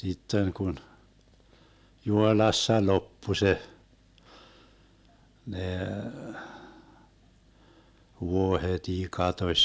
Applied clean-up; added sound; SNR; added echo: none; none; none; none.